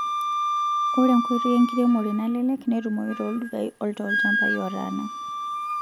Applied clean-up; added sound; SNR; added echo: none; Wind instrument, woodwind instrument; 3 dB; none.